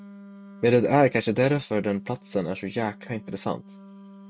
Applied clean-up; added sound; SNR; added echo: neural mask model RNNoise.